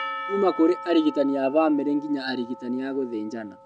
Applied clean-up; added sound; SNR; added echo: none; Percussion; 13 dB; none.